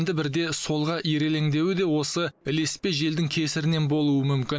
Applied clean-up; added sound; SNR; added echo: none; none; none; none.